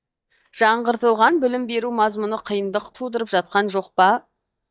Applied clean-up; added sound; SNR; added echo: neural mask model DeepFilterNet 3.